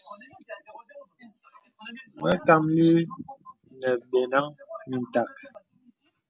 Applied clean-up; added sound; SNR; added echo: none; none; none; none.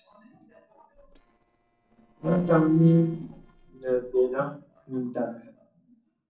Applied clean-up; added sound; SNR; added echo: neural separator model SepFormer DNS4.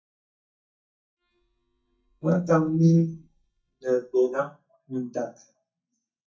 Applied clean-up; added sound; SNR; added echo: neural mask model DeepFilterNet 3.